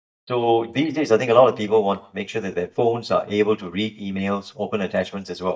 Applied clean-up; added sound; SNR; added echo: neural mask model DeepFilterNet 3.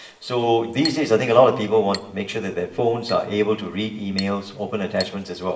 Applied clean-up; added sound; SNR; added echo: none; Chink, clink; 17 dB; reverberation time 0.7 s.